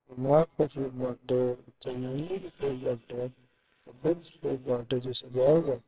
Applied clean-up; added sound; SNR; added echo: neural separator model SepFormer WHAMR!.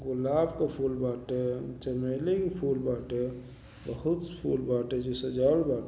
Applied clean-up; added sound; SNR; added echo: none; none; none; none.